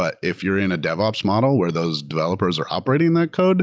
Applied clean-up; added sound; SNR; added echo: none; none; none; none.